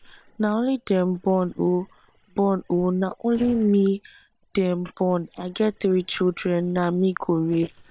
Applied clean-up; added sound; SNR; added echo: neural separator model SepFormer WHAM!.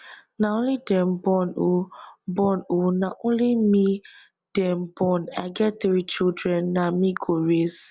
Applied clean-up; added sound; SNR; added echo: none; none; none; none.